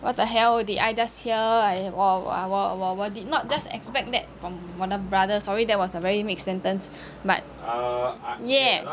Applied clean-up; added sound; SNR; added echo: none; none; none; none.